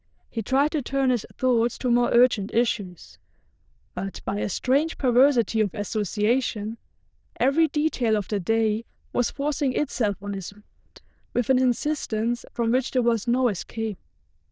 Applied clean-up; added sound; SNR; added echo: neural diffusion model UNIVERSE++.